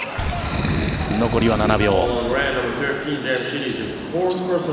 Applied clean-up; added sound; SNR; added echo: none; Boom; 6 dB; none.